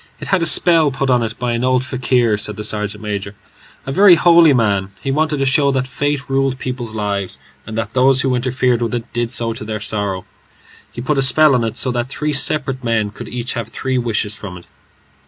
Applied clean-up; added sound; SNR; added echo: none; none; none; none.